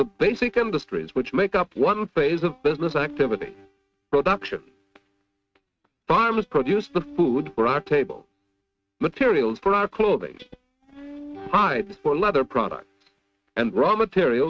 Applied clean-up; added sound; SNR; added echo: neural mask model RNNoise.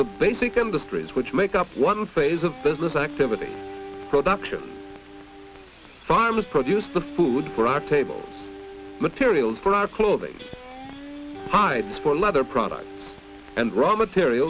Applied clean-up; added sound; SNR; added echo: none; Guitar; 16 dB; none.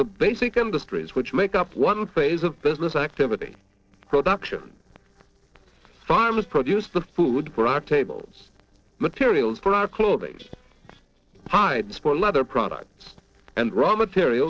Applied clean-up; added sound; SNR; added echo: neural separator model SepFormer DNS4.